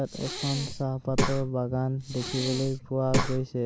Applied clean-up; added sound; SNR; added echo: none; Breathing; 2 dB; none.